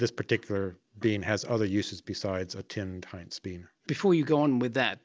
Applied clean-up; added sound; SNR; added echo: none; none; none; none.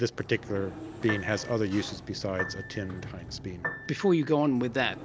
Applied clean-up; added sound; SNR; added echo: none; Sliding door + Piano; 11 dB; none.